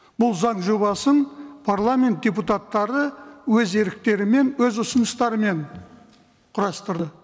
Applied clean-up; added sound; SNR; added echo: none; none; none; none.